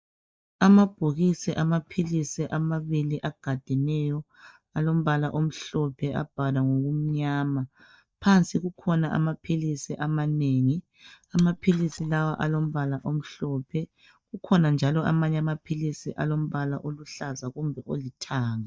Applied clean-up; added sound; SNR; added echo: neural mask model DeepFilterNet 3.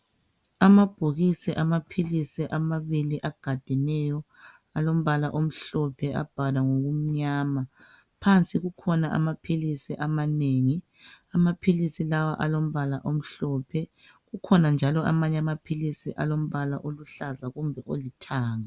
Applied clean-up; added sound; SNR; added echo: none; none; none; none.